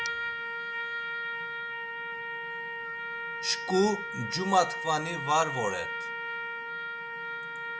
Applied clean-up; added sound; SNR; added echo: none; Trumpet; 2 dB; none.